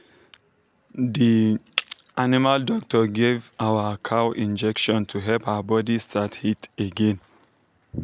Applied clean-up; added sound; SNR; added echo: none; Shatter; 14 dB; none.